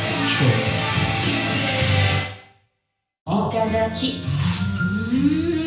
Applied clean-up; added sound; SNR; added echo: none; none; none; reverberation time 0.5 s.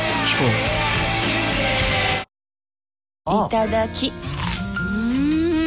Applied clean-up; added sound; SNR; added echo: none; none; none; none.